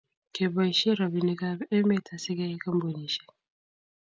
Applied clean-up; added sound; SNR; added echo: none; none; none; none.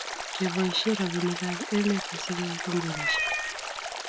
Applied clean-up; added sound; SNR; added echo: none; Meow + Stream; 3 dB; none.